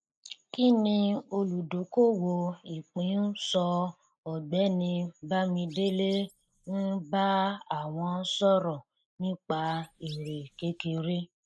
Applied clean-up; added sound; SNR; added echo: neural mask model Resemble Enhance denoiser.